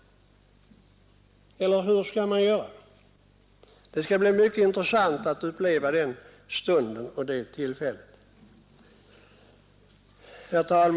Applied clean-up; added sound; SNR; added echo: none; none; none; none.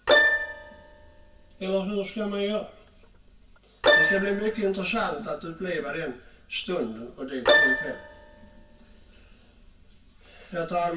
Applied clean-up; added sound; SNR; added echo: none; Keyboard (musical); -3 dB; reverberation time 0.1 s.